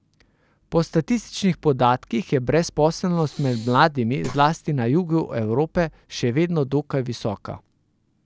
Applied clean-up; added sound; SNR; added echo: none; Breathing; 16 dB; none.